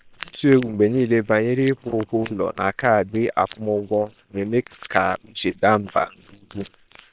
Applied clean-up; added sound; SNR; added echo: neural separator model SepFormer WHAM!.